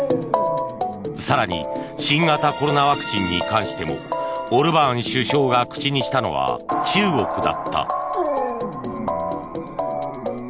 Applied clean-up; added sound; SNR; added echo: none; Dog; 13 dB; none.